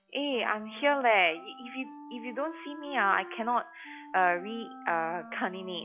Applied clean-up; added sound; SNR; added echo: classical method log-MMSE.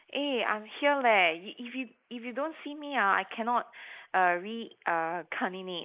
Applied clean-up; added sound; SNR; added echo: neural mask model Resemble Enhance denoiser.